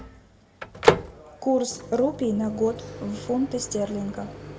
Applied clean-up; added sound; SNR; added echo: none; Microwave oven; 2 dB; reverberation time 0.8 s.